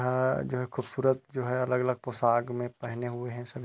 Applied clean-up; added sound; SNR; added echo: none; none; none; none.